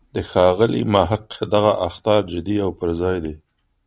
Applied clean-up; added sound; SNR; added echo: none; none; none; none.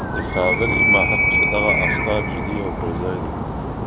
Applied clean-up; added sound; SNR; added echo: none; Animal; -5 dB; none.